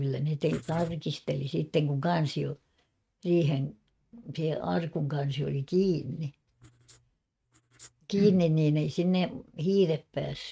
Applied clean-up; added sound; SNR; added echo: neural mask model RNNoise.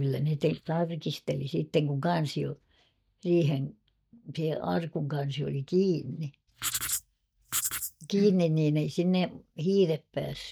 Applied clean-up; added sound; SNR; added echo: neural mask model DeepFilterNet 3.